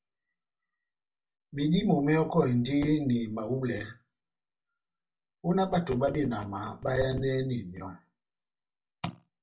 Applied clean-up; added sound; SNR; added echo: none; none; none; reverberation time 0.2 s.